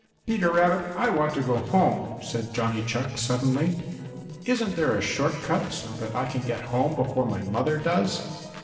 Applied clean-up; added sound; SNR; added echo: neural separator model SepFormer DNS4.